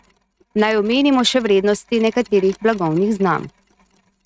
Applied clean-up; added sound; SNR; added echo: neural mask model RNNoise.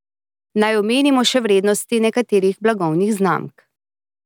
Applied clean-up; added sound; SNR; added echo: none; none; none; none.